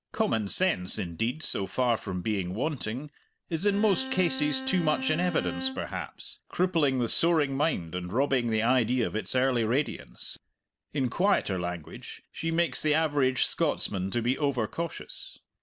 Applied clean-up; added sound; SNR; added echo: none; Bowed string instrument; 10 dB; none.